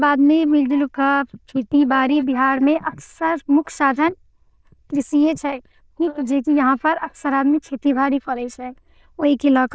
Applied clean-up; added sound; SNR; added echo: neural diffusion model UNIVERSE++.